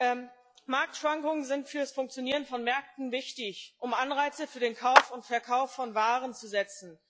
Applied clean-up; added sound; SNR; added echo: classical method log-MMSE.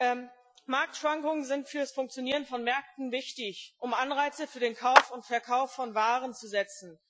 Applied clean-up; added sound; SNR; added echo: classical method Wiener filter.